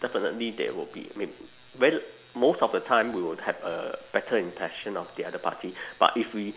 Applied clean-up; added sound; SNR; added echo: none; none; none; none.